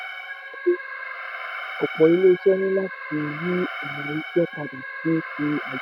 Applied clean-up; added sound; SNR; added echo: none; Alarm; 9 dB; none.